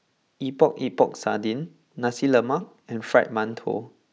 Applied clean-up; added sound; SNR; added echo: none; none; none; none.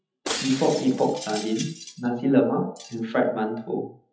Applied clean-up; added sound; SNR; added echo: classical method WPE with log-MMSE.